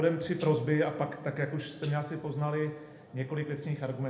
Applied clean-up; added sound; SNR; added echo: none; Tambourine; 9 dB; reverberation time 0.7 s.